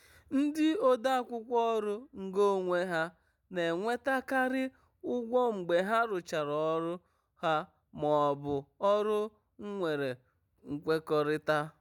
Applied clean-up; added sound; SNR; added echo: none; none; none; none.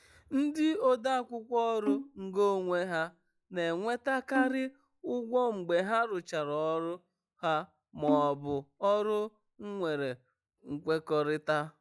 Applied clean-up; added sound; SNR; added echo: classical method log-MMSE.